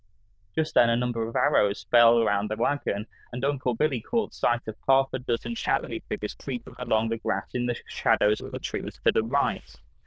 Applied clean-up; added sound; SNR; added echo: neural diffusion model UNIVERSE++.